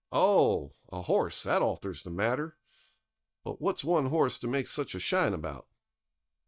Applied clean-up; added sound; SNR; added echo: neural mask model DeepFilterNet 3.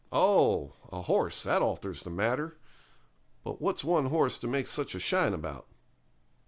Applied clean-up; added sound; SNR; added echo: none; none; none; none.